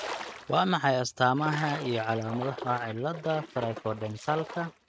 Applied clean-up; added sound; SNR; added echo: neural mask model RNNoise.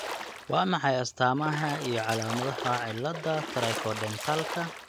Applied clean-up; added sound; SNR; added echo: none; Splash, splatter; 7 dB; none.